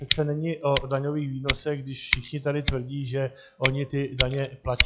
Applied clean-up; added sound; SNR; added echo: classical method log-MMSE.